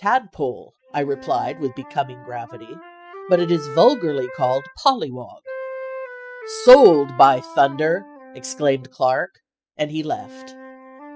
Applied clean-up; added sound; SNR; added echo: classical method spectral subtraction.